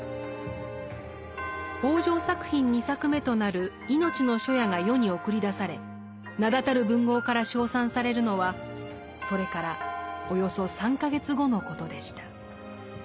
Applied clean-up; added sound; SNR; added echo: none; Doorbell; 11 dB; none.